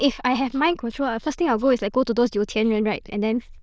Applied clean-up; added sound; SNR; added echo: neural diffusion model UNIVERSE++.